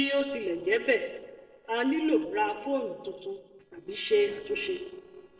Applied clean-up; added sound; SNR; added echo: neural separator model SepFormer DNS4.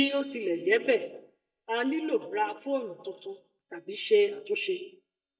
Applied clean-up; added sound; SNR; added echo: neural mask model DeepFilterNet 3.